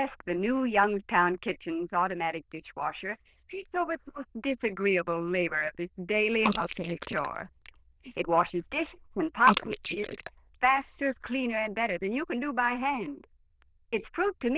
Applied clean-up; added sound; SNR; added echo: neural diffusion model UNIVERSE++.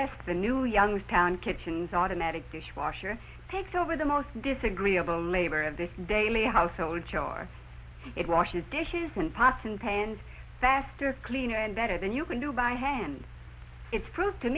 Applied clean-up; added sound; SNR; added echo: none; none; none; none.